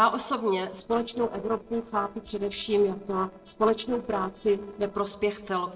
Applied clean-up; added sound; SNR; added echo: neural separator model SepFormer DNS4.